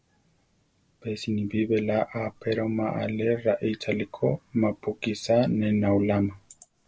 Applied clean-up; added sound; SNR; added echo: none; none; none; none.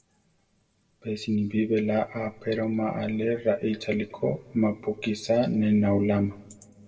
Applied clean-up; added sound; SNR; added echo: none; none; none; reverberation time 1.0 s.